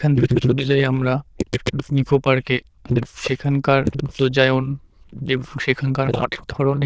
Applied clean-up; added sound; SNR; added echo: neural diffusion model UNIVERSE++.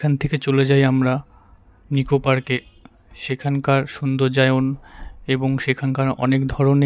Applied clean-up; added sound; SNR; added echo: none; none; none; none.